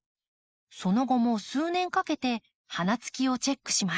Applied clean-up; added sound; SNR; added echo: neural mask model Resemble Enhance denoiser.